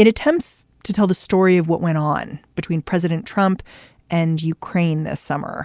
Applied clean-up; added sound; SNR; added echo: none; none; none; none.